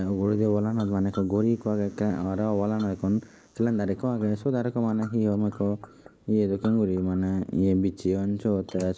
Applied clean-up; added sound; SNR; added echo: neural mask model Resemble Enhance denoiser.